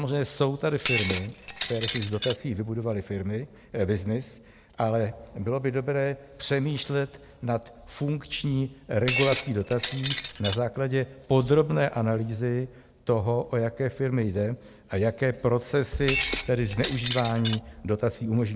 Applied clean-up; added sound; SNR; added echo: none; Shatter; 5 dB; none.